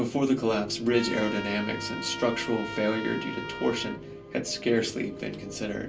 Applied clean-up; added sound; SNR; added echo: none; Trumpet; 10 dB; reverberation time 0.3 s.